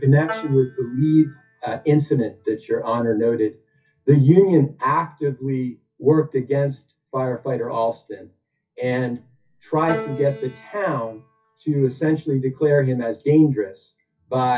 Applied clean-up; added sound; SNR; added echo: classical method WPE with log-MMSE.